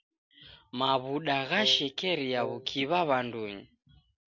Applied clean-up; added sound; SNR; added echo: none; Wind instrument, woodwind instrument; 11 dB; none.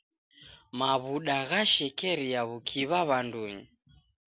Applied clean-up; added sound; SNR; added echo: none; none; none; none.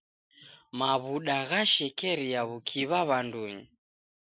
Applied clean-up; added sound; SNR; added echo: neural mask model Resemble Enhance denoiser.